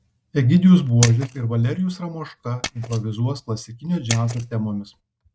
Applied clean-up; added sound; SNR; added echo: neural mask model RNNoise.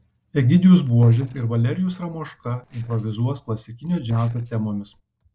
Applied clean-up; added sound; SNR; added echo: neural separator model SepFormer DNS4.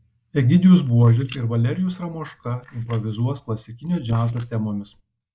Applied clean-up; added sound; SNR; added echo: neural mask model Resemble Enhance denoiser.